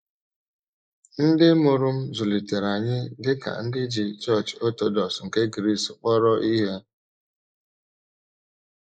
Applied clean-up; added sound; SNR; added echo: neural mask model Resemble Enhance denoiser.